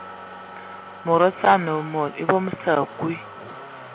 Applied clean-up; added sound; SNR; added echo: none; Motor vehicle (road); 15 dB; none.